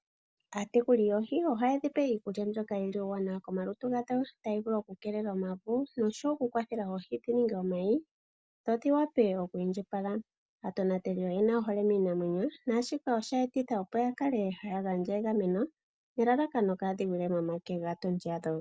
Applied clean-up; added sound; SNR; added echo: none; none; none; none.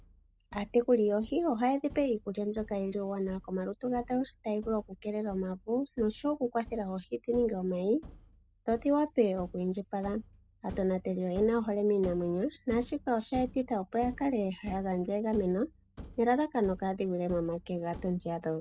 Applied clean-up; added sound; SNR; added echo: none; Thump, thud; 19 dB; none.